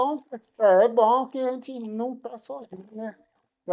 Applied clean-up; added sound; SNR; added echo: neural mask model DeepFilterNet 3.